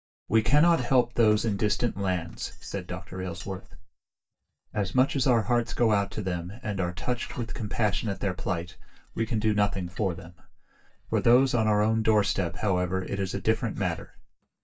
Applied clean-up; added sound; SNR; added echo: neural mask model DeepFilterNet 3.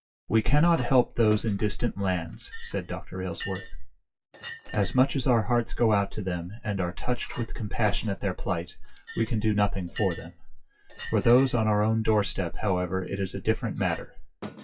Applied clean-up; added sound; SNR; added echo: classical method WPE with log-MMSE.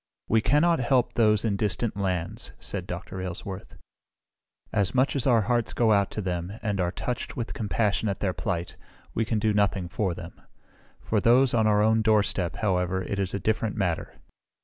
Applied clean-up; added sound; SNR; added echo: none; none; none; none.